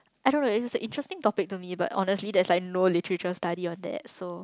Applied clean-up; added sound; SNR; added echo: none; none; none; none.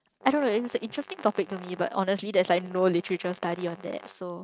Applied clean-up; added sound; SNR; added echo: neural mask model RNNoise.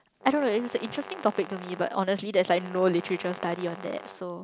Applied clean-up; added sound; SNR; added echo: none; Brass instrument; 16 dB; none.